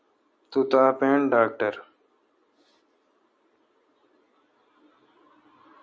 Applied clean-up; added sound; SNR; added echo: none; none; none; none.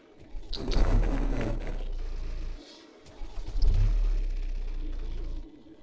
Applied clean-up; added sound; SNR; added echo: neural separator model SepFormer DNS4.